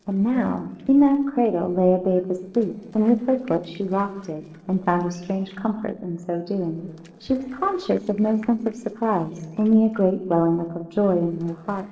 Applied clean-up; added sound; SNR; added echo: neural separator model SepFormer DNS4.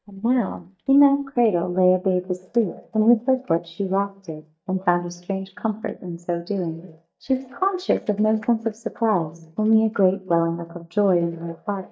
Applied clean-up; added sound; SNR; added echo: neural mask model DeepFilterNet 3.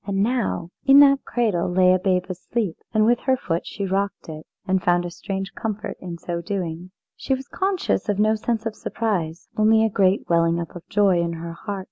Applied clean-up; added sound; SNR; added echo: none; none; none; none.